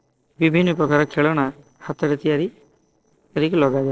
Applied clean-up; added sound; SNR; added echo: neural separator model SepFormer DNS4.